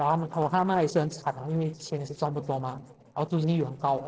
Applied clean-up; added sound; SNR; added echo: neural separator model SepFormer DNS4.